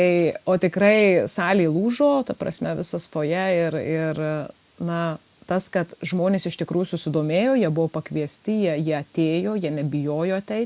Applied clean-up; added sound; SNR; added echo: none; none; none; none.